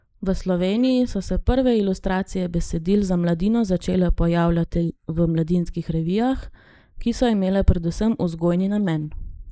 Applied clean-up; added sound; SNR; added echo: neural mask model Resemble Enhance denoiser.